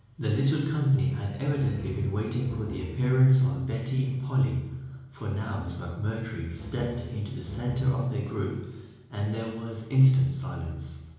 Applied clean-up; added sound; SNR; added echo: none; Bowed string instrument; 13 dB; reverberation time 1.0 s.